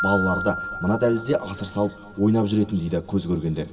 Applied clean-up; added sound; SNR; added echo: none; Glockenspiel; 10 dB; reverberation time 2.4 s.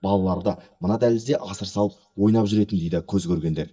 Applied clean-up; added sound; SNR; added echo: neural mask model DeepFilterNet 3.